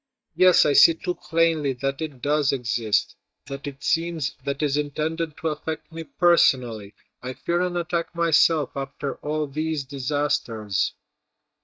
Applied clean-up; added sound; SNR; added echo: neural mask model DeepFilterNet 3.